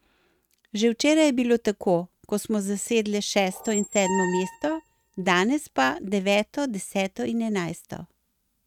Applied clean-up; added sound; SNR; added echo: neural mask model RNNoise.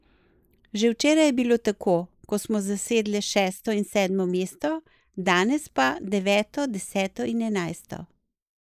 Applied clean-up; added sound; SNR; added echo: neural mask model Resemble Enhance denoiser.